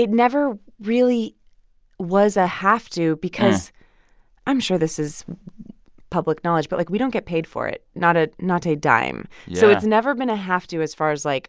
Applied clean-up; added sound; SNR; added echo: none; none; none; none.